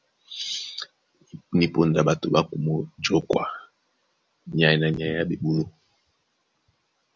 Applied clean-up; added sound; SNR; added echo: none; none; none; none.